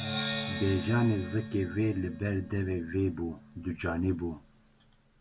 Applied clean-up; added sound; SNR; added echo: none; Percussion; 8 dB; none.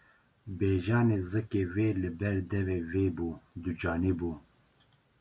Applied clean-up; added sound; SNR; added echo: none; none; none; none.